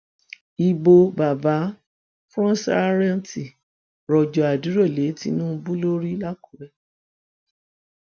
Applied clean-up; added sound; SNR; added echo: none; none; none; none.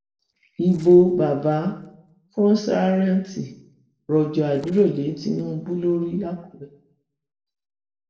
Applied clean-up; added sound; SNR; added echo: neural separator model SepFormer DNS4.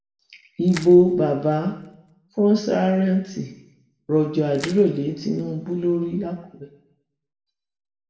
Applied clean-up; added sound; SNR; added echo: none; Crushing; 20 dB; reverberation time 0.7 s.